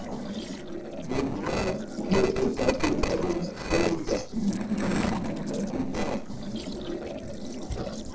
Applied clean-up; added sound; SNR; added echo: neural separator model SepFormer DNS4.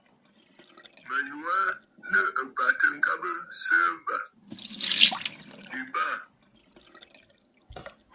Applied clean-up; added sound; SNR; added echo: none; Sink (filling or washing) / Water tap, faucet; 1 dB; none.